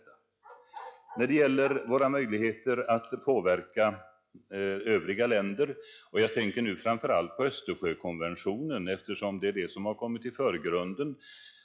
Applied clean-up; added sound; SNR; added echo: classical method log-MMSE.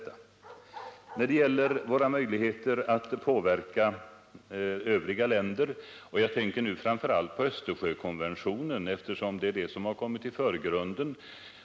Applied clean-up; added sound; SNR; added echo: none; Bark; 19 dB; none.